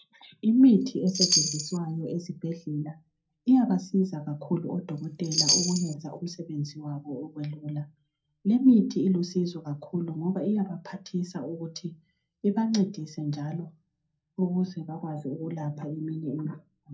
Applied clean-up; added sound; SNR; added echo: none; Chime; 1 dB; reverberation time 0.2 s.